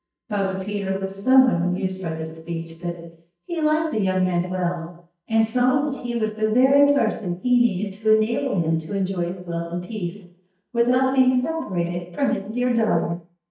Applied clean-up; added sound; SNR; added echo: neural mask model DeepFilterNet 3.